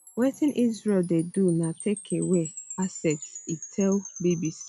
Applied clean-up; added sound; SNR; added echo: none; Wind chime; 16 dB; none.